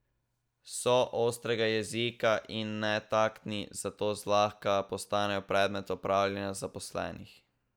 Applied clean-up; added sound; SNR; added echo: none; none; none; none.